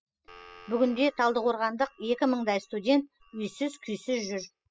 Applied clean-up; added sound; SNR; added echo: classical method spectral subtraction.